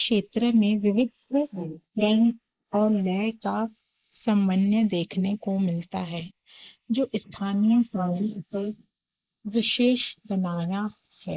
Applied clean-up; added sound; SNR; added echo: neural mask model Resemble Enhance denoiser.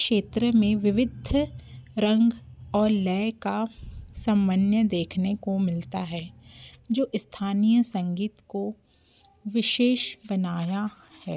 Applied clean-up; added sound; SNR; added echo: none; none; none; none.